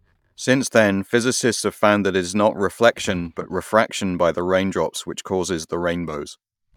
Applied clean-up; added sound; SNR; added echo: neural mask model DeepFilterNet 3.